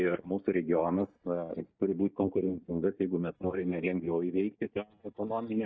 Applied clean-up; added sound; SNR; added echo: neural mask model DeepFilterNet 3.